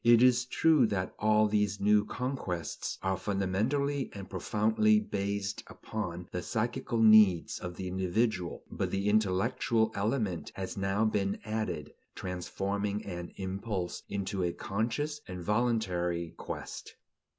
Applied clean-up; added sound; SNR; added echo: none; none; none; none.